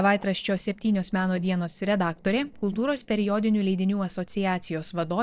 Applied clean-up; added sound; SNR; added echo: neural separator model SepFormer DNS4.